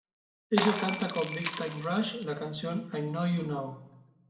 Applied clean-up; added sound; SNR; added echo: none; Shatter; 5 dB; reverberation time 0.6 s.